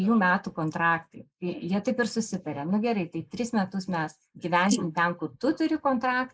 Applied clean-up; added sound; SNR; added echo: neural mask model Resemble Enhance denoiser.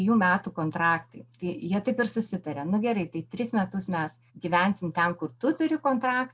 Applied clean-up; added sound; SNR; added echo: none; none; none; none.